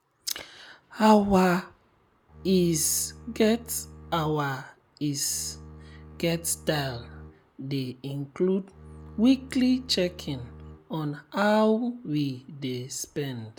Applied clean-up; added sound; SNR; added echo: none; Bowed string instrument; 19 dB; none.